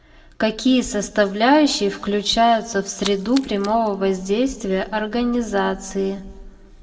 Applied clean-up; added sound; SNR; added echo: none; Splash, splatter; 16 dB; reverberation time 0.9 s.